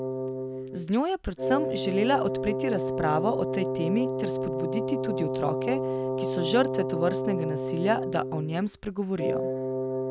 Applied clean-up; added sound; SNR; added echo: none; Wind instrument, woodwind instrument; 0 dB; none.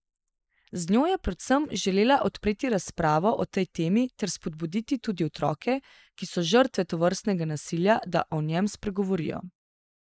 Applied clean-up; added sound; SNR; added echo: neural mask model Resemble Enhance denoiser.